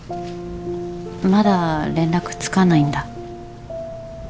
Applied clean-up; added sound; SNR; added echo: none; Engine; 18 dB; none.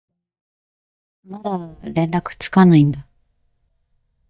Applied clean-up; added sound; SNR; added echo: neural mask model DeepFilterNet 3.